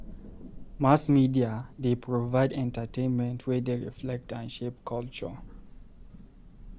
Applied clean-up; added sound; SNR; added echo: none; Thunder / Rain; 17 dB; none.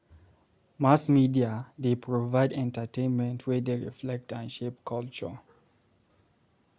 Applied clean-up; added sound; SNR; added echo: none; none; none; none.